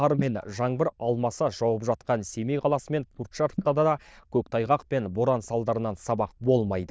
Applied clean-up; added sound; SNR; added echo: neural diffusion model UNIVERSE++.